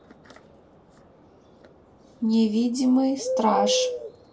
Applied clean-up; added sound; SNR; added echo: none; Bird; 7 dB; reverberation time 0.2 s.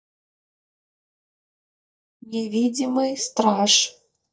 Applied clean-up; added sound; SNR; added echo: neural mask model DeepFilterNet 3.